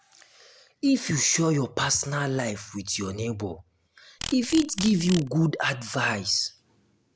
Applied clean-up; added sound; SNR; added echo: none; Insect; 12 dB; none.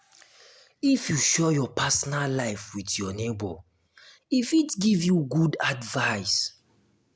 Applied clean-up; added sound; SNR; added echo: none; none; none; none.